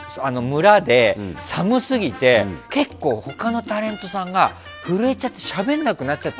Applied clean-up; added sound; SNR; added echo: none; none; none; none.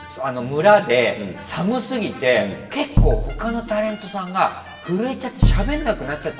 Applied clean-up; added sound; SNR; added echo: none; Bass drum; -2 dB; reverberation time 1.0 s.